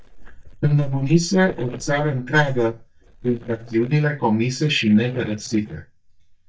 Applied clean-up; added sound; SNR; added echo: neural mask model DeepFilterNet 3.